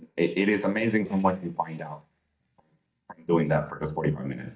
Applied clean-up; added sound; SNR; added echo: neural mask model DeepFilterNet 3.